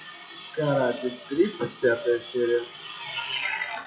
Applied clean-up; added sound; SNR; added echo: classical method WPE with log-MMSE.